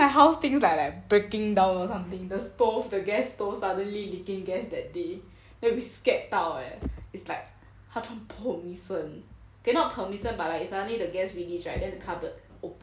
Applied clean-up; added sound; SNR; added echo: none; none; none; none.